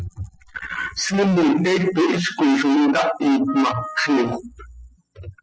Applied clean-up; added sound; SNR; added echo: classical method spectral subtraction.